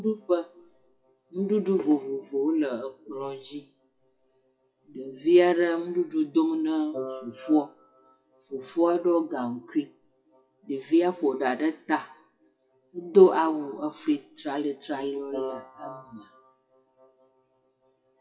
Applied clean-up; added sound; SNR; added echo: classical method WPE with log-MMSE.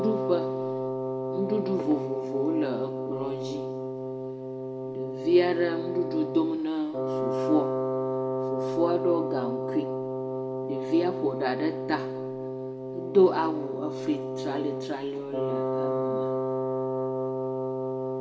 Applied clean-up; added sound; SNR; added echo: none; Wind instrument, woodwind instrument; 1 dB; reverberation time 1.0 s.